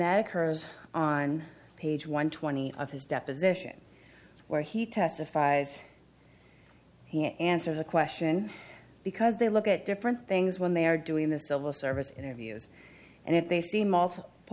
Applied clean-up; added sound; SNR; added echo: none; none; none; none.